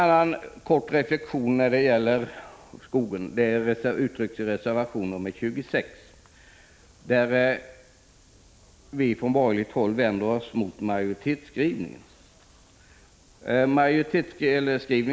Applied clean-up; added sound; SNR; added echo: none; none; none; none.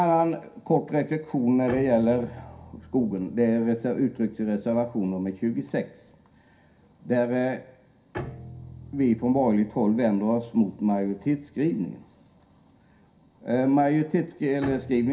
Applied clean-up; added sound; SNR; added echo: none; Bowed string instrument; 19 dB; reverberation time 0.3 s.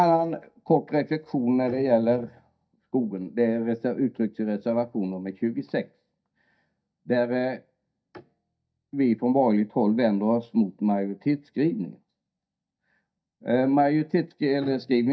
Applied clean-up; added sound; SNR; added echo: neural mask model DeepFilterNet 3.